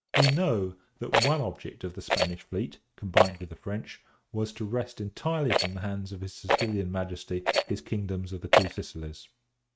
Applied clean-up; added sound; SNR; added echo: neural mask model RNNoise.